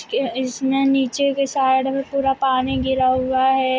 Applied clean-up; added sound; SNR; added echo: none; none; none; none.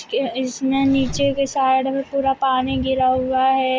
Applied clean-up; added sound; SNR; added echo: none; Engine; 17 dB; none.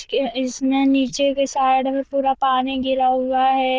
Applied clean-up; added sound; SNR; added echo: neural diffusion model UNIVERSE++.